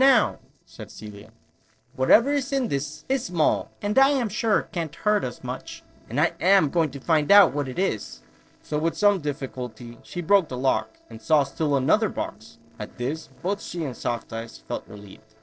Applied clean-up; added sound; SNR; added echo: neural separator model SepFormer DNS4.